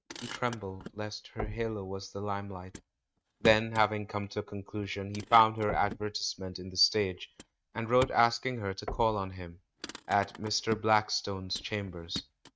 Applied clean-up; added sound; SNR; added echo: neural mask model RNNoise.